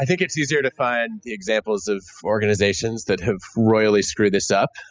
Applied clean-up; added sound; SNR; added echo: classical method spectral subtraction.